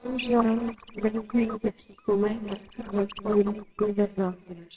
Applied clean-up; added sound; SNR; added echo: neural separator model SepFormer WHAMR!.